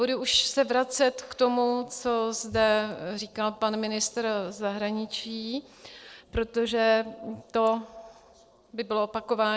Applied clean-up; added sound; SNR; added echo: neural separator model SepFormer DNS4.